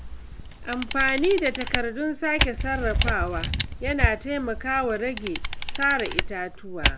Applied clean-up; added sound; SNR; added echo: none; Camera; 1 dB; none.